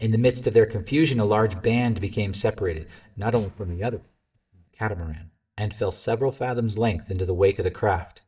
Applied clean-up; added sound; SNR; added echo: neural mask model DeepFilterNet 3.